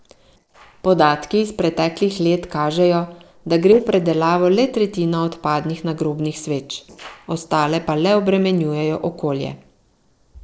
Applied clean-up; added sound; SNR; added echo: neural separator model SepFormer DNS4.